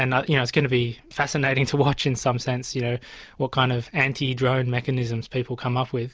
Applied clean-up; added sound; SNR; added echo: none; none; none; none.